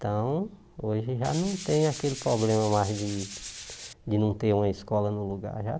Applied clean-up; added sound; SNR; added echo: none; Tools; 13 dB; none.